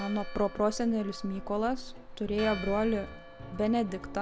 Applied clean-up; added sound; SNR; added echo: none; Church bell; 16 dB; none.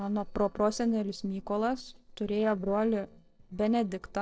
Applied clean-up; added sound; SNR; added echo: neural separator model SepFormer DNS4.